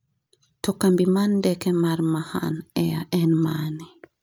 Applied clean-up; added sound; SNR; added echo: none; none; none; none.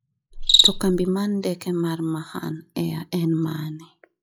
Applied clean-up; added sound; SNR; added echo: classical method log-MMSE.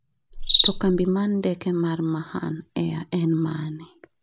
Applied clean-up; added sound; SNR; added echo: none; Cricket; 1 dB; none.